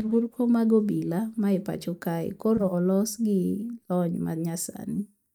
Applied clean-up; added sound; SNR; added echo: neural mask model DeepFilterNet 3.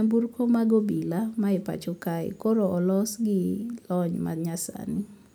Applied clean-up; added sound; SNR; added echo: none; none; none; none.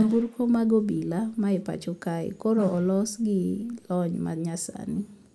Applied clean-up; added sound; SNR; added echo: neural mask model Resemble Enhance denoiser.